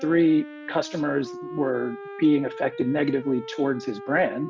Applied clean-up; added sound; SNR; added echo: none; Wind instrument, woodwind instrument; 14 dB; none.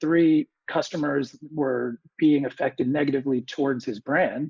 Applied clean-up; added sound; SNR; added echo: neural mask model Resemble Enhance denoiser.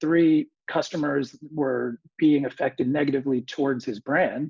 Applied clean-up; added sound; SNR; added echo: none; none; none; none.